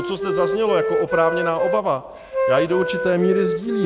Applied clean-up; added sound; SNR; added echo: none; Wind instrument, woodwind instrument; 2 dB; none.